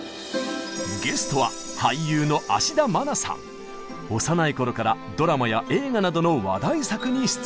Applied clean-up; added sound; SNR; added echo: none; none; none; none.